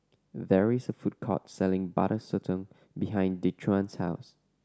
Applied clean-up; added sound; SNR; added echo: none; none; none; none.